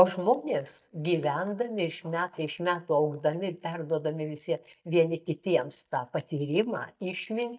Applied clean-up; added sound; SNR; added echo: neural mask model DeepFilterNet 3.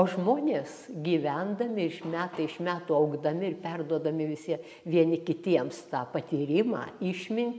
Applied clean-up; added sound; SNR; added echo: none; none; none; none.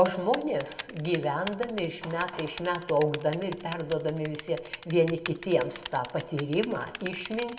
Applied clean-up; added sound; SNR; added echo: none; Typing; 13 dB; reverberation time 0.4 s.